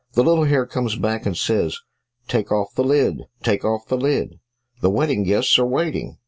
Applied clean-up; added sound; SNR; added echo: none; none; none; none.